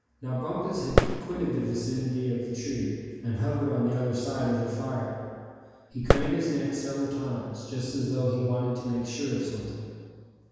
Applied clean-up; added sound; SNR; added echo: none; Fireworks; 1 dB; reverberation time 1.9 s.